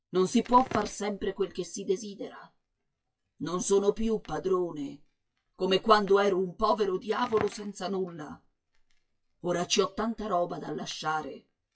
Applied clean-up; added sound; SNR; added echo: classical method WPE with log-MMSE.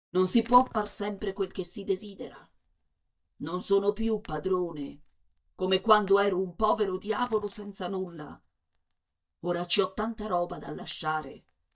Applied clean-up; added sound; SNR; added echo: neural mask model DeepFilterNet 3.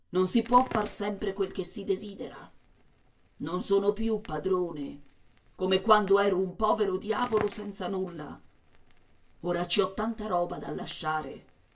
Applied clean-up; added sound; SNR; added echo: none; Crackle; 19 dB; reverberation time 0.1 s.